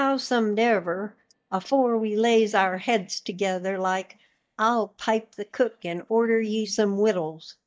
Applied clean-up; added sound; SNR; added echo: neural mask model DeepFilterNet 3.